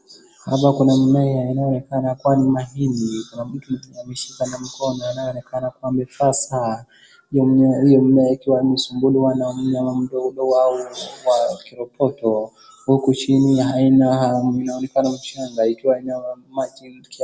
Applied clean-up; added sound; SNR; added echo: none; none; none; none.